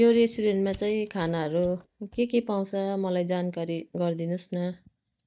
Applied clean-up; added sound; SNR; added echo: neural mask model DeepFilterNet 3.